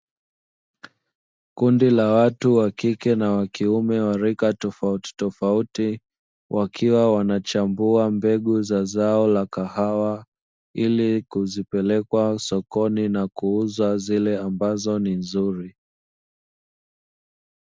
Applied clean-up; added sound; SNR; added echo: none; none; none; none.